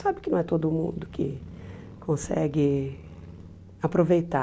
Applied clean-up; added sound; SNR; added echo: none; Motorcycle / Crow; 18 dB; none.